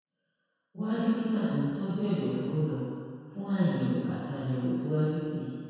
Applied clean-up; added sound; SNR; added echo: none; none; none; reverberation time 2.0 s.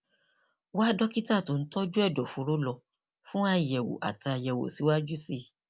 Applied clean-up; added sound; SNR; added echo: none; none; none; none.